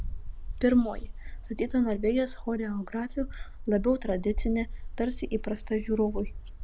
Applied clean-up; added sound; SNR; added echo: none; Wind; 6 dB; none.